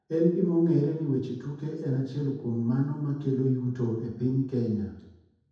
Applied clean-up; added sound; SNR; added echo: none; none; none; reverberation time 0.8 s.